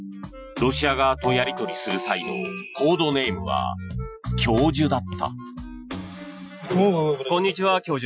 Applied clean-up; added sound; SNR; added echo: classical method Wiener filter.